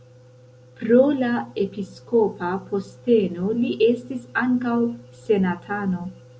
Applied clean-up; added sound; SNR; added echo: none; none; none; none.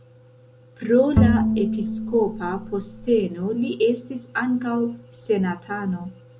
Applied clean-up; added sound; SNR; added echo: none; Bowed string instrument; -2 dB; none.